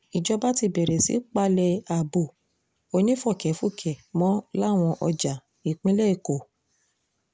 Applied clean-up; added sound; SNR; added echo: none; none; none; none.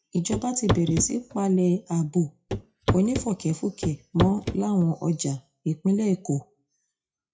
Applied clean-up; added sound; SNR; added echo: classical method WPE with log-MMSE.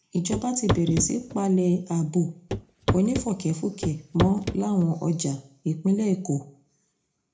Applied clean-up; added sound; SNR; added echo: none; Walk, footsteps / Run / Wood; 4 dB; reverberation time 0.3 s.